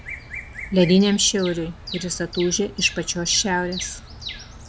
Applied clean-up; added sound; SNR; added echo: none; Bird vocalization, bird call, bird song; 13 dB; none.